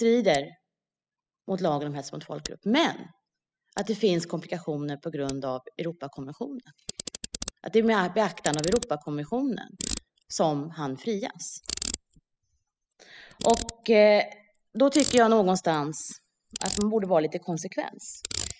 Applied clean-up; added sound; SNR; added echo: classical method spectral subtraction.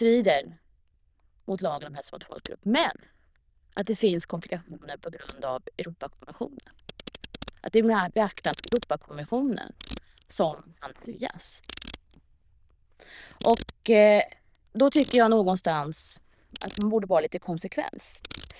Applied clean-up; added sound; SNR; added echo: neural diffusion model UNIVERSE++.